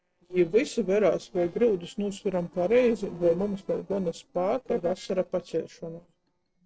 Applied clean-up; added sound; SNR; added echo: neural separator model SepFormer DNS4.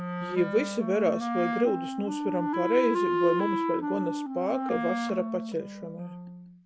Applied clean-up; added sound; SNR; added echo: none; Wind instrument, woodwind instrument; 1 dB; none.